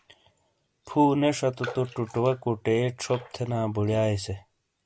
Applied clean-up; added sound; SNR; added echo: none; Raindrop; 19 dB; none.